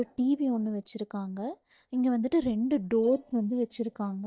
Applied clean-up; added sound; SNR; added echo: neural mask model DeepFilterNet 3.